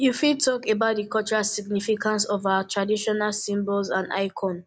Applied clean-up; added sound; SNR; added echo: none; none; none; none.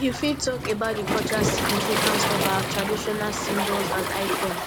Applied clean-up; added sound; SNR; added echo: none; Waves, surf; -1 dB; none.